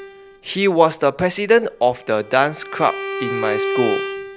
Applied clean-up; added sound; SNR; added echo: none; Bowed string instrument; 8 dB; none.